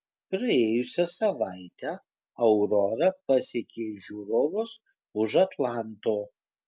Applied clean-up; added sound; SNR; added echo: none; none; none; none.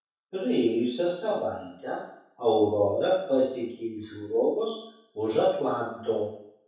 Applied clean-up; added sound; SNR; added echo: none; none; none; reverberation time 0.7 s.